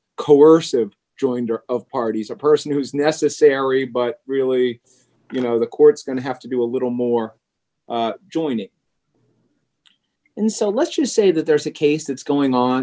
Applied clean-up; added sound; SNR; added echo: none; none; none; none.